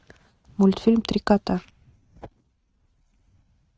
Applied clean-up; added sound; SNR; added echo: neural mask model RNNoise.